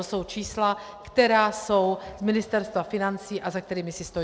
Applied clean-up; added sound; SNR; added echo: none; none; none; none.